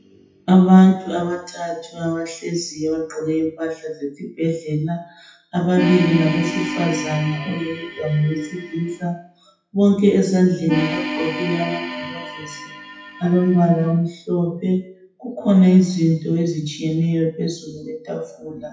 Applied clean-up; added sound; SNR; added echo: classical method WPE with log-MMSE.